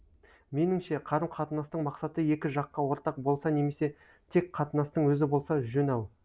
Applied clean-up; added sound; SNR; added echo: none; none; none; none.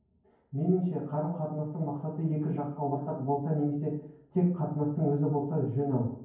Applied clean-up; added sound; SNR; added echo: none; none; none; reverberation time 0.9 s.